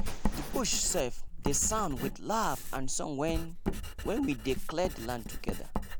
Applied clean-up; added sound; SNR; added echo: none; Writing; 0 dB; none.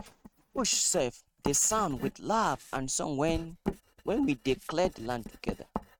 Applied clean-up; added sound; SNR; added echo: neural mask model RNNoise.